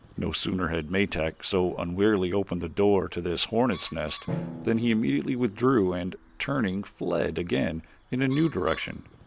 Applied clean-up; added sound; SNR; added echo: none; Drum + Bird; 16 dB; none.